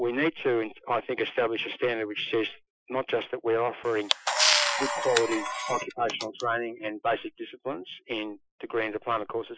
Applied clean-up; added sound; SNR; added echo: classical method Wiener filter.